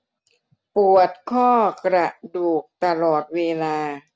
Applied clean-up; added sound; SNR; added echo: none; none; none; none.